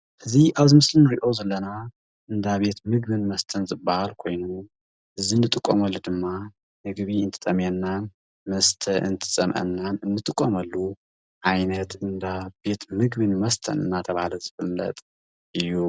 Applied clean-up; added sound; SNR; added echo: none; none; none; none.